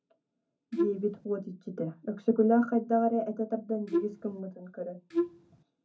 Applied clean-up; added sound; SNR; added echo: none; Wind instrument, woodwind instrument; 2 dB; reverberation time 0.3 s.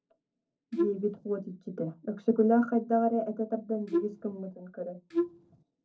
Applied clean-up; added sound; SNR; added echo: neural separator model SepFormer DNS4.